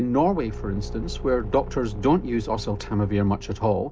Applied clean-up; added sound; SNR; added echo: none; Engine / Car; 10 dB; reverberation time 0.3 s.